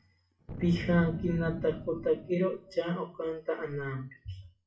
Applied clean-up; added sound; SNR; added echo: classical method WPE with log-MMSE.